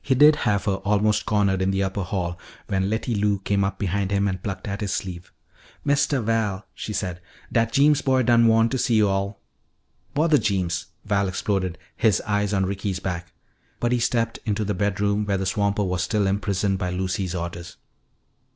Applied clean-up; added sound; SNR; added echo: none; none; none; none.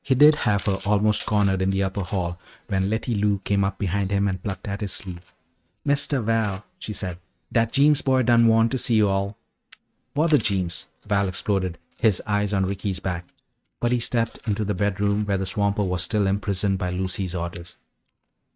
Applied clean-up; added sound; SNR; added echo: neural mask model RNNoise.